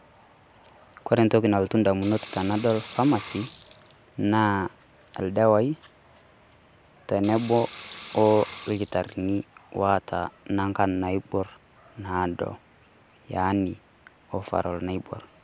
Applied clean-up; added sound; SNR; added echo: none; Sink (filling or washing) / Water; 14 dB; none.